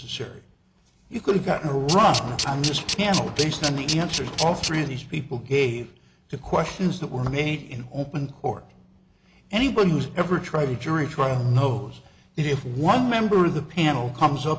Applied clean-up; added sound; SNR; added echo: none; Tools; 5 dB; none.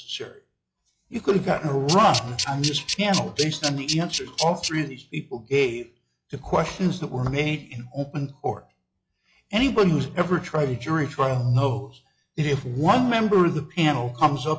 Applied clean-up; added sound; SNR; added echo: classical method log-MMSE.